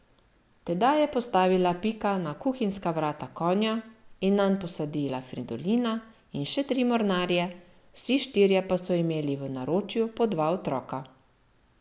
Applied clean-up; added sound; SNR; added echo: none; none; none; none.